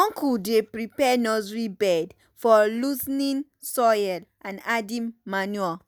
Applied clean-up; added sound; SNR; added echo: none; none; none; none.